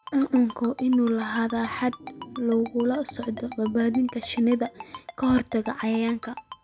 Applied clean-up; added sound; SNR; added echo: none; Organ + Ringtone; 16 dB; none.